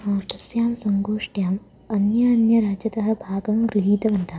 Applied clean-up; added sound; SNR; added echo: none; none; none; none.